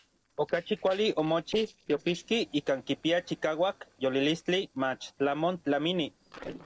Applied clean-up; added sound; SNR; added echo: neural separator model SepFormer DNS4.